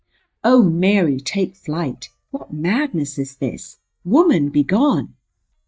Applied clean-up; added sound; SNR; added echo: neural mask model DeepFilterNet 3.